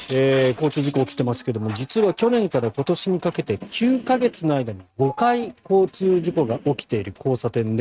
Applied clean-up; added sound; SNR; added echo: neural mask model RNNoise.